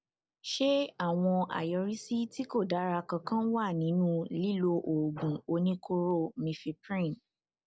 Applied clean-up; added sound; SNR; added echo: none; none; none; none.